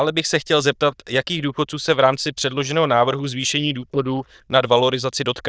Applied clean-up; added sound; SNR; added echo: neural diffusion model UNIVERSE++.